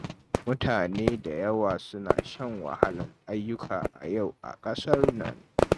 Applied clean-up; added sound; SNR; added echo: neural mask model RNNoise.